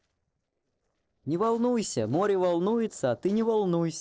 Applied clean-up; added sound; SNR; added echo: neural separator model SepFormer DNS4.